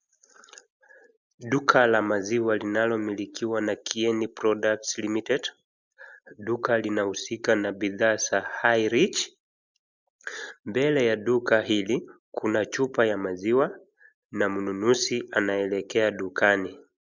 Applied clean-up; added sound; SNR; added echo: none; none; none; none.